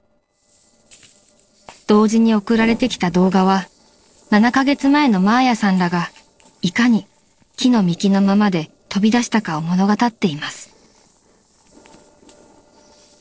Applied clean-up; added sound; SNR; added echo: neural separator model SepFormer DNS4.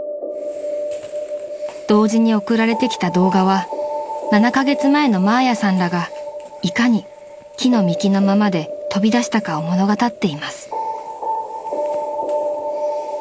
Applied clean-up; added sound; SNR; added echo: none; none; none; none.